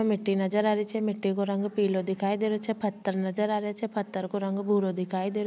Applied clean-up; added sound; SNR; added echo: none; none; none; none.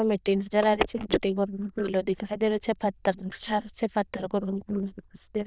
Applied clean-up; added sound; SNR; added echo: neural diffusion model UNIVERSE++.